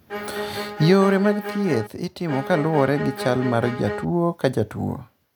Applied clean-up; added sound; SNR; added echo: none; Bowed string instrument; 8 dB; none.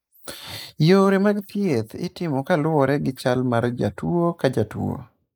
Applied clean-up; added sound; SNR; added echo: neural mask model Resemble Enhance denoiser.